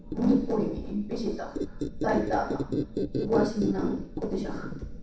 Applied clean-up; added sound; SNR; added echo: none; Squeak; 2 dB; reverberation time 0.7 s.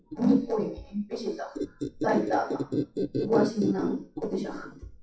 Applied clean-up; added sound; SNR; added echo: classical method WPE with log-MMSE.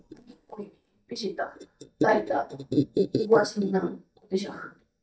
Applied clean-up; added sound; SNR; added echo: neural mask model DeepFilterNet 3.